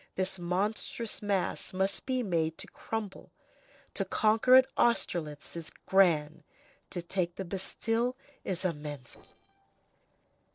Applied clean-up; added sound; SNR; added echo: neural separator model SepFormer DNS4.